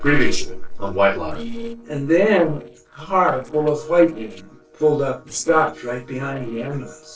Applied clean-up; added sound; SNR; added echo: neural separator model SepFormer DNS4.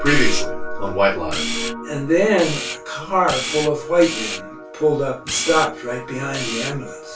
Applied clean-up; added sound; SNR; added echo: none; Camera; 11 dB; reverberation time 0.2 s.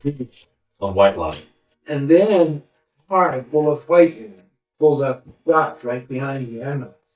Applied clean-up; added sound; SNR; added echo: neural mask model DeepFilterNet 3.